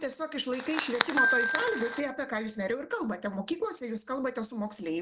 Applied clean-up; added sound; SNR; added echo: none; Fire + Glockenspiel; 1 dB; none.